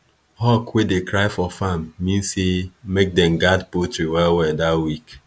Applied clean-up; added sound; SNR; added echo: none; none; none; none.